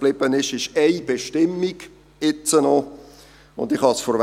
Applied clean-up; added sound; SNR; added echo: none; none; none; none.